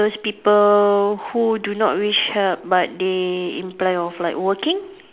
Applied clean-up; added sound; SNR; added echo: none; none; none; none.